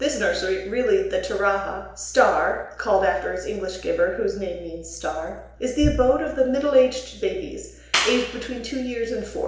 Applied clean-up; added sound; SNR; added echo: none; Clapping; 3 dB; reverberation time 0.7 s.